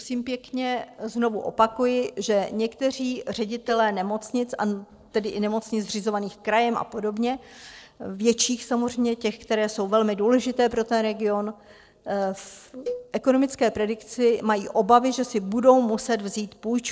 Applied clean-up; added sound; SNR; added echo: neural separator model SepFormer DNS4.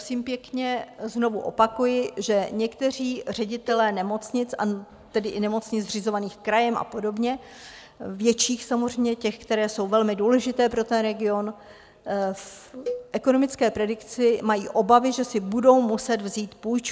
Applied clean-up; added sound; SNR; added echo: none; Cowbell; 14 dB; none.